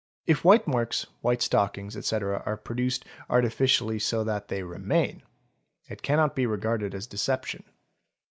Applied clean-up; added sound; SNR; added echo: none; none; none; none.